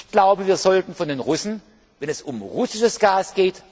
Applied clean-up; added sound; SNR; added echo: none; none; none; none.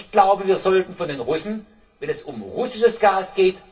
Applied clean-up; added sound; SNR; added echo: none; none; none; reverberation time 0.2 s.